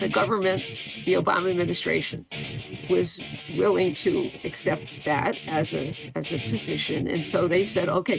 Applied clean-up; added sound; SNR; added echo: neural mask model RNNoise.